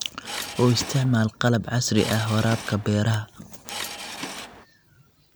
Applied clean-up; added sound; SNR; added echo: none; Subway, metro, underground / Engine; 10 dB; none.